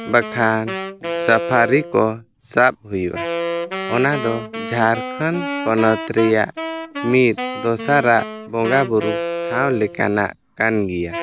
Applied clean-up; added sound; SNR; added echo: none; Wind instrument, woodwind instrument; 8 dB; none.